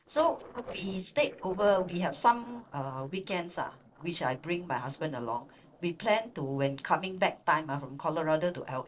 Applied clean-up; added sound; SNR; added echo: neural separator model SepFormer DNS4.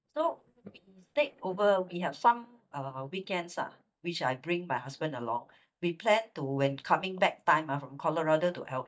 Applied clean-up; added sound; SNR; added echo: neural mask model DeepFilterNet 3.